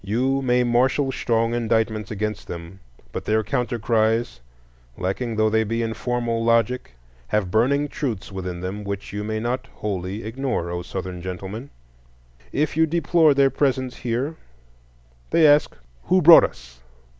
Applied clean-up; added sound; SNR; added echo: none; none; none; none.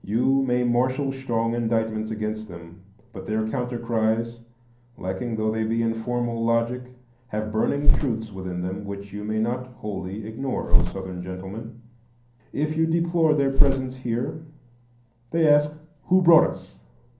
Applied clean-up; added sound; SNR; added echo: none; Bird; -2 dB; reverberation time 0.6 s.